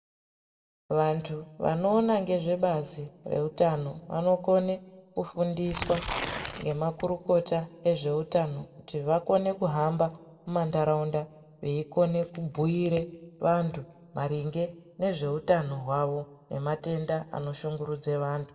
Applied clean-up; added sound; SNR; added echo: none; Tearing; 8 dB; reverberation time 0.7 s.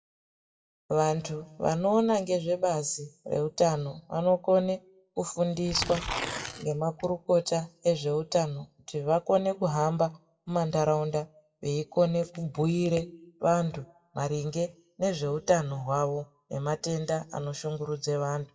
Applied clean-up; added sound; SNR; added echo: classical method WPE with log-MMSE.